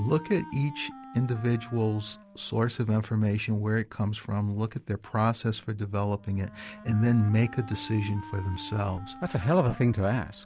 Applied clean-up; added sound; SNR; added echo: none; Wind instrument, woodwind instrument; 18 dB; none.